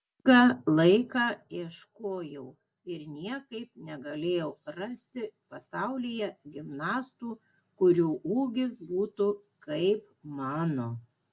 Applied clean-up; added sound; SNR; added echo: none; none; none; none.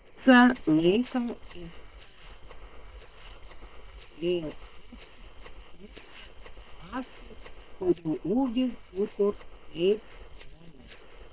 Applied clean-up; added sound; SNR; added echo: neural separator model SepFormer WHAM!.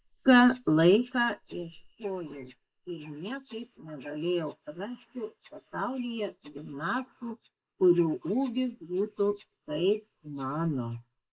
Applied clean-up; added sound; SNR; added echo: neural mask model Resemble Enhance denoiser.